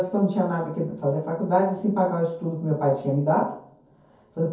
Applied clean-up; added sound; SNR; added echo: none; none; none; reverberation time 0.6 s.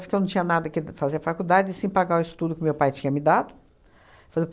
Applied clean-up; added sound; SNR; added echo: none; none; none; none.